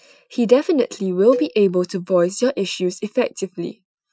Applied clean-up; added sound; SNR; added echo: classical method Wiener filter.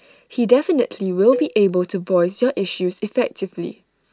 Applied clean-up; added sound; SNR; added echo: none; Cowbell; 14 dB; none.